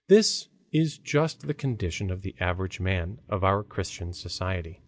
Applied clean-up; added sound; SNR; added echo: none; none; none; none.